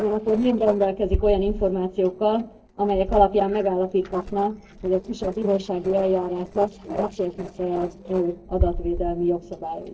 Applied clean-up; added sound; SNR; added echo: neural separator model SepFormer DNS4.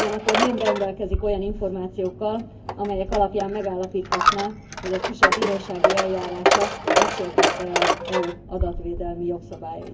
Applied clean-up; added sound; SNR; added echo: none; Coin (dropping); -2 dB; reverberation time 0.3 s.